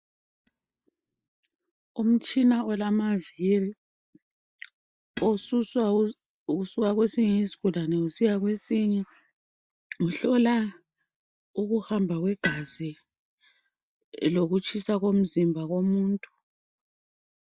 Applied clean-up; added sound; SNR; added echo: neural mask model DeepFilterNet 3.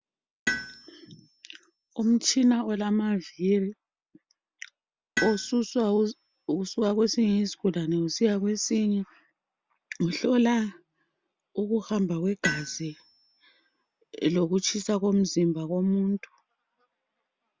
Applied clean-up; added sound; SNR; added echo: none; Tools; 12 dB; none.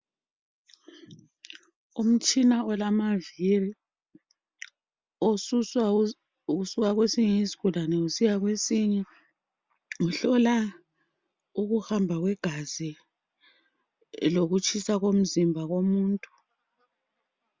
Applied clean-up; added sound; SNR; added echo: none; none; none; none.